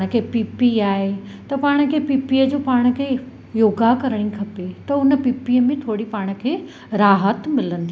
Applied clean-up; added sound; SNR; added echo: none; none; none; none.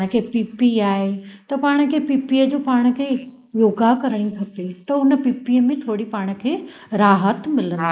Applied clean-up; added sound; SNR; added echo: neural mask model Resemble Enhance denoiser.